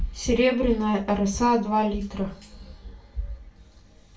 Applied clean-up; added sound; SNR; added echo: none; none; none; reverberation time 0.3 s.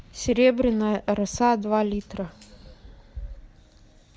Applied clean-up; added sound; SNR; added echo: none; none; none; none.